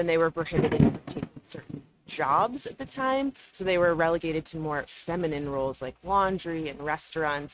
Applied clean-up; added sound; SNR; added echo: neural mask model RNNoise.